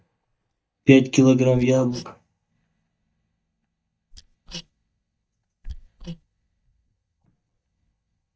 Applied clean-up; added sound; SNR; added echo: neural mask model DeepFilterNet 3.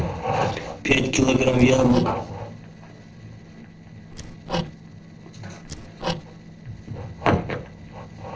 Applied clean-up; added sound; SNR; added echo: neural separator model SepFormer DNS4.